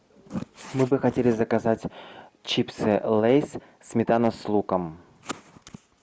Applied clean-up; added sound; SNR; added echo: none; none; none; none.